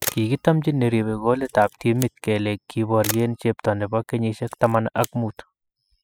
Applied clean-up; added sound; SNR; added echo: classical method spectral subtraction.